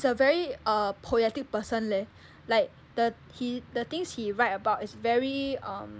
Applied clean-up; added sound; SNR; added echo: none; none; none; none.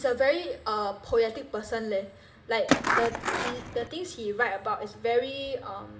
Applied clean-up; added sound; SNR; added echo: none; Skateboard; -2 dB; reverberation time 1.6 s.